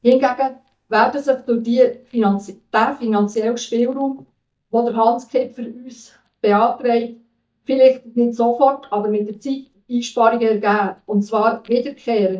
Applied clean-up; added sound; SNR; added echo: neural mask model DeepFilterNet 3.